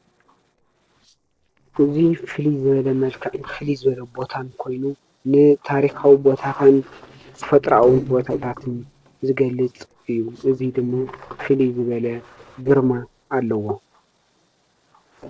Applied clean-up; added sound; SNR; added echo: neural separator model SepFormer DNS4.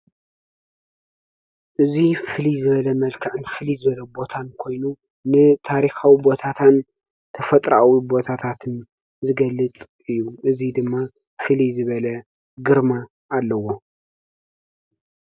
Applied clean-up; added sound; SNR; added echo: none; none; none; none.